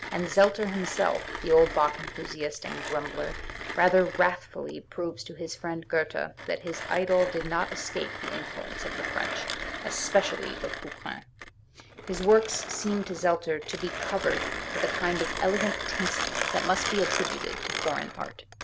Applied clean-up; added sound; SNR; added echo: none; Mechanisms; 6 dB; none.